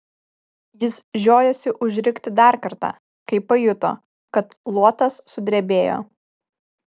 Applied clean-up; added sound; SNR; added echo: none; none; none; none.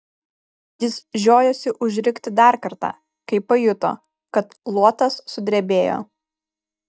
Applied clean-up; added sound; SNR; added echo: neural mask model DeepFilterNet 3.